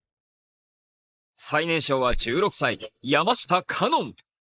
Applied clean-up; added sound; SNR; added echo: neural mask model Resemble Enhance denoiser.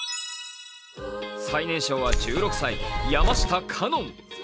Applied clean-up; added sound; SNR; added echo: none; Keys jangling; -3 dB; none.